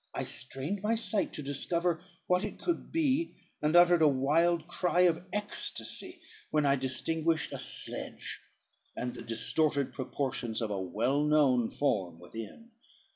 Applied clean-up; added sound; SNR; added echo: none; none; none; none.